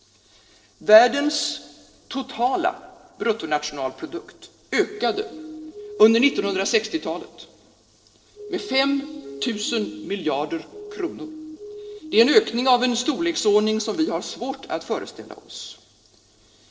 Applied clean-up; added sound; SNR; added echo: neural separator model SepFormer DNS4.